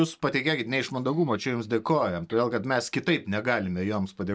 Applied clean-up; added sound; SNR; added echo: neural mask model DeepFilterNet 3.